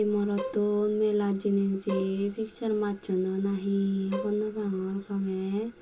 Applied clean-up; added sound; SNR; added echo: none; Bowed string instrument; 13 dB; reverberation time 0.2 s.